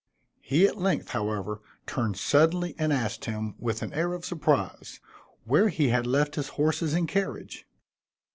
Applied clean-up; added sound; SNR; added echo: none; none; none; none.